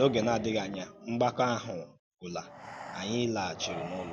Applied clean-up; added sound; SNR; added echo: none; Breathing; 13 dB; none.